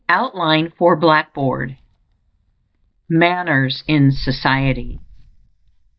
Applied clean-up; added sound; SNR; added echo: neural mask model DeepFilterNet 3.